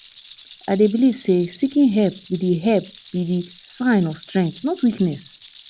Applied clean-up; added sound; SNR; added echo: none; Rattle; 16 dB; none.